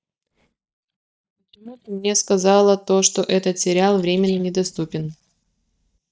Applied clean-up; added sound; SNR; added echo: neural mask model DeepFilterNet 3.